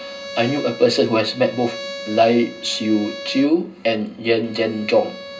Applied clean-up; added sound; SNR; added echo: none; Bowed string instrument; 14 dB; reverberation time 0.2 s.